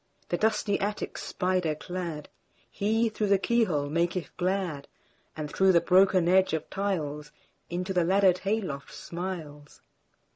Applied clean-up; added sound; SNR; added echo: none; none; none; none.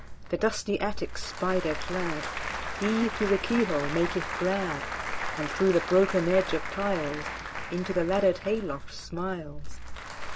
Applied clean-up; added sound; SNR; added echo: none; Applause / Crowd; 5 dB; none.